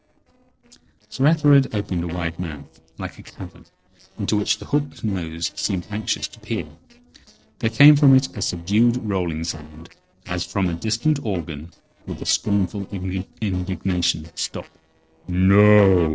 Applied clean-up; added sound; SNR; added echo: neural separator model SepFormer DNS4.